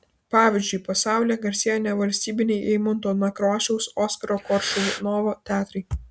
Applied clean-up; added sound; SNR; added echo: none; Breathing; 9 dB; none.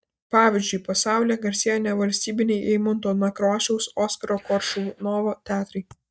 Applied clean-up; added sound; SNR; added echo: neural mask model DeepFilterNet 3.